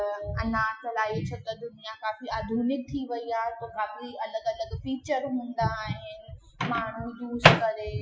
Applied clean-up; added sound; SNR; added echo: classical method Wiener filter.